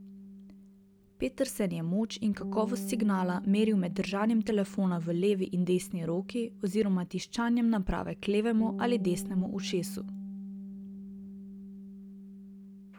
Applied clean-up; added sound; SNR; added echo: none; Bass guitar; 11 dB; none.